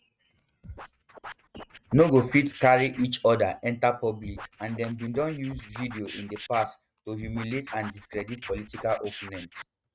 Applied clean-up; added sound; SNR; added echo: neural mask model RNNoise.